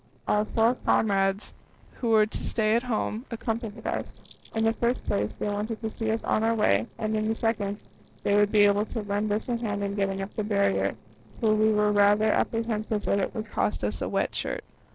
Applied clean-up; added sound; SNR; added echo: neural separator model SepFormer DNS4.